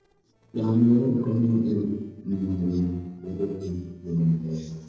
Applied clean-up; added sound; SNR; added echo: neural separator model SepFormer DNS4.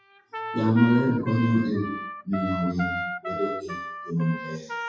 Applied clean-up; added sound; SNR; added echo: classical method WPE with log-MMSE.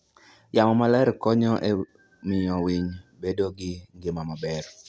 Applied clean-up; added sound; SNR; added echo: none; none; none; none.